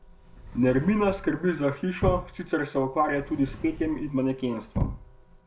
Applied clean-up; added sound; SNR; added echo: none; Sliding door / Slam / Wood; 9 dB; none.